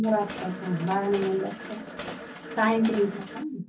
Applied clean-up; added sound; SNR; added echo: none; Mechanisms; 10 dB; reverberation time 0.3 s.